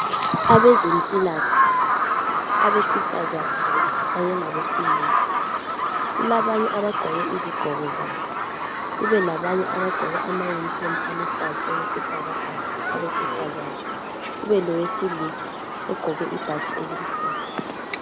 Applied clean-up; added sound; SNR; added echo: none; Bird vocalization, bird call, bird song; -2 dB; none.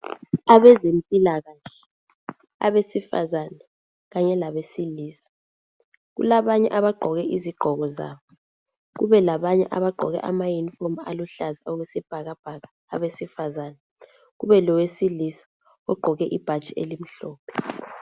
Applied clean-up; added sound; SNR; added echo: none; none; none; none.